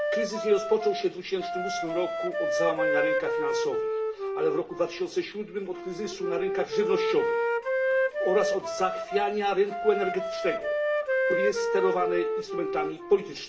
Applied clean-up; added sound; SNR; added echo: none; Wind instrument, woodwind instrument; 0 dB; reverberation time 0.3 s.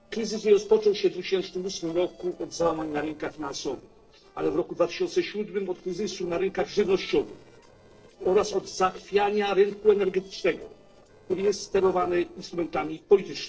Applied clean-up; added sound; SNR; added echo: neural separator model SepFormer DNS4.